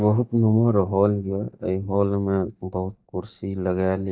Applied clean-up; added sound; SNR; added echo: neural mask model DeepFilterNet 3.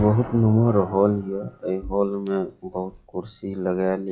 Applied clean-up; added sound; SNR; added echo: classical method WPE with log-MMSE.